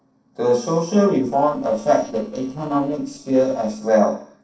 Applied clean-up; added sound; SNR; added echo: neural separator model SepFormer DNS4.